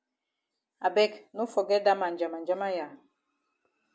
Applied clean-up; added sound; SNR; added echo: none; none; none; none.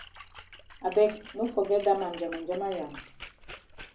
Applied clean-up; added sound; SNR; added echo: none; Splash, splatter; 17 dB; reverberation time 0.4 s.